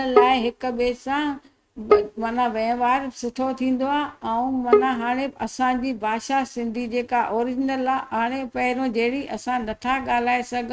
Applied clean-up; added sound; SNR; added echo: neural mask model RNNoise.